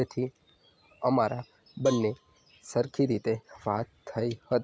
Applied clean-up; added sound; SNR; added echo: none; Cowbell; 17 dB; none.